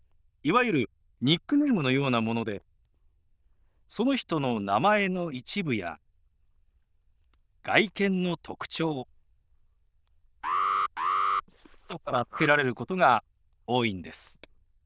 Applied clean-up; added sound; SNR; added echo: neural diffusion model UNIVERSE++.